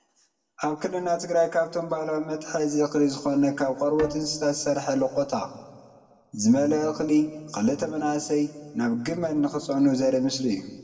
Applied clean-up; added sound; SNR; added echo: none; Bowed string instrument; 15 dB; reverberation time 1.4 s.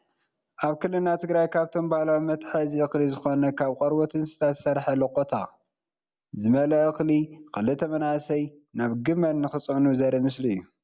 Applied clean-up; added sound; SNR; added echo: none; none; none; none.